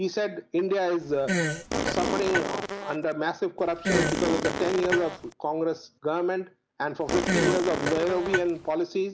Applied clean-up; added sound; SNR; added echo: none; Fart + Fart; 1 dB; none.